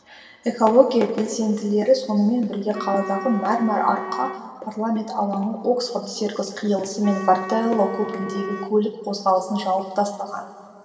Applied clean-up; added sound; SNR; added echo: none; Wind instrument, woodwind instrument; 13 dB; reverberation time 2.7 s.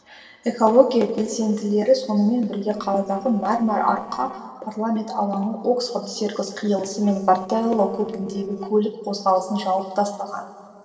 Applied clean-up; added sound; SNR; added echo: neural separator model SepFormer DNS4.